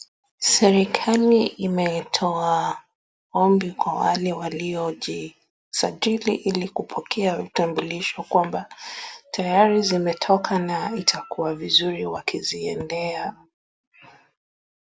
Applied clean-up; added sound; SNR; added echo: none; none; none; none.